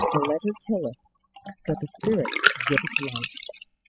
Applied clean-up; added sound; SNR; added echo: classical method spectral subtraction.